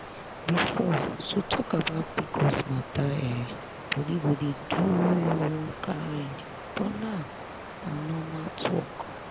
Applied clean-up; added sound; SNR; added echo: none; Water; 11 dB; none.